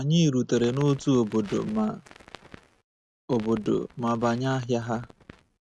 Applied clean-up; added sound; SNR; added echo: neural mask model RNNoise.